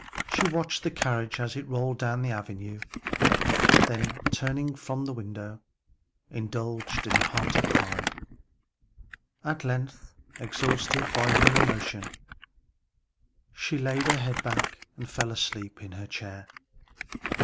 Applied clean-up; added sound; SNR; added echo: none; Crumpling, crinkling; -2 dB; none.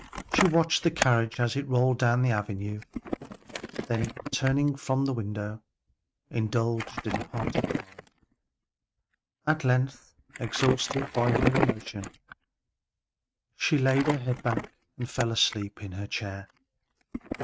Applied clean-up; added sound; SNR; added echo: neural mask model RNNoise.